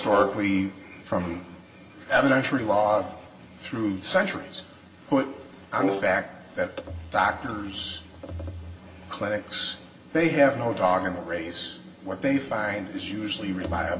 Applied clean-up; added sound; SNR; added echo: none; Brass instrument; 6 dB; reverberation time 0.1 s.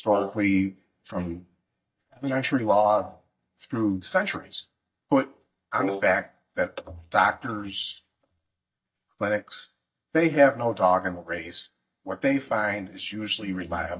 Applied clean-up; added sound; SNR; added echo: neural mask model DeepFilterNet 3.